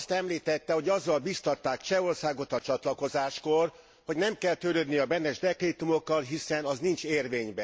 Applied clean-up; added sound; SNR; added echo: none; none; none; none.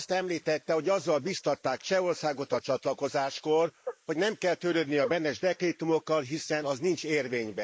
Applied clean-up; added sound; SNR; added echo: neural mask model Resemble Enhance denoiser.